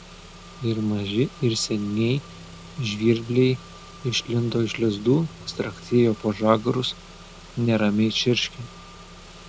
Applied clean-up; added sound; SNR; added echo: none; Engine / Car; 18 dB; none.